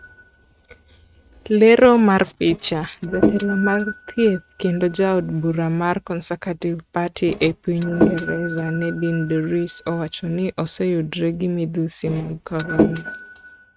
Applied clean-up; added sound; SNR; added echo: neural mask model RNNoise.